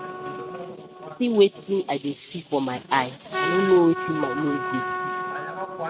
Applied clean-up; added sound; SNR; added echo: neural mask model RNNoise.